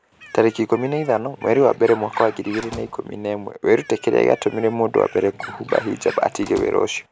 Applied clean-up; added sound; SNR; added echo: none; Slam + Bird; 18 dB; none.